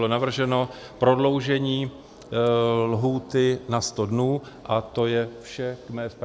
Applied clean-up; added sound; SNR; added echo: none; none; none; none.